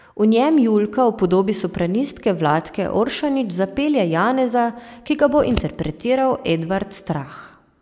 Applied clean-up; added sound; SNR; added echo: none; Scissors; 12 dB; none.